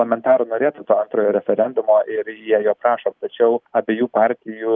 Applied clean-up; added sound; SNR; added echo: none; none; none; none.